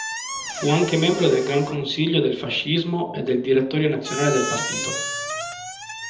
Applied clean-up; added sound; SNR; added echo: none; Squeak; 9 dB; reverberation time 0.8 s.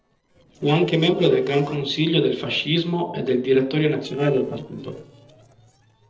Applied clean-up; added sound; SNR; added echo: neural separator model SepFormer DNS4.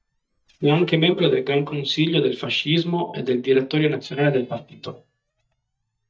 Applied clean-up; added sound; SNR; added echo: neural mask model DeepFilterNet 3.